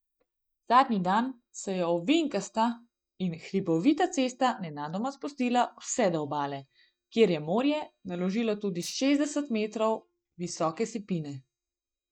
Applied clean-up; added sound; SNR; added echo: neural mask model DeepFilterNet 3.